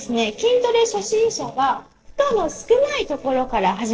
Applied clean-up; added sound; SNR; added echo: neural separator model SepFormer DNS4.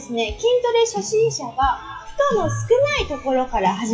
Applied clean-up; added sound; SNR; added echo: classical method WPE with log-MMSE.